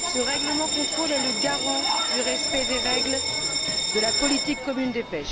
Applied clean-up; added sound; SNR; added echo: none; Bell; -3 dB; none.